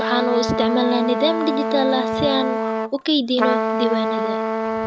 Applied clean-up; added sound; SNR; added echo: none; Trumpet; 1 dB; none.